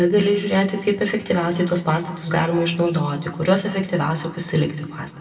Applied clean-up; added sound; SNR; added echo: none; none; none; reverberation time 1.3 s.